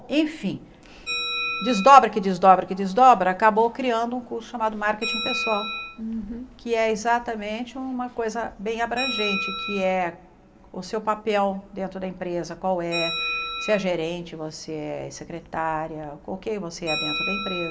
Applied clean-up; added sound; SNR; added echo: none; Bell; 10 dB; reverberation time 0.8 s.